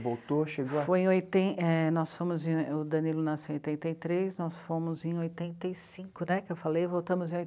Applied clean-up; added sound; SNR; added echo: none; none; none; none.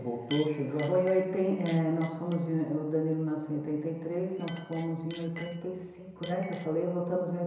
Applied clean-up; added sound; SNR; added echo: none; Chink, clink; 17 dB; reverberation time 1.0 s.